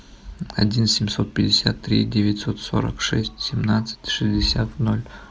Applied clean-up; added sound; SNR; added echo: none; none; none; none.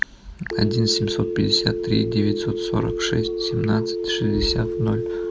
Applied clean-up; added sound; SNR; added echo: none; Telephone; 3 dB; none.